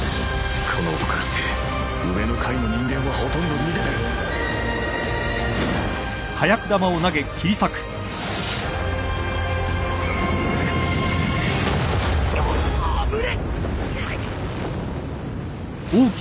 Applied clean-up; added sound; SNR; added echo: none; none; none; none.